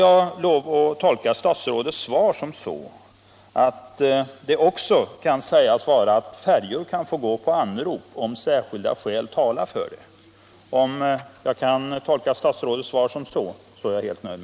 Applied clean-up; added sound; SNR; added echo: none; none; none; none.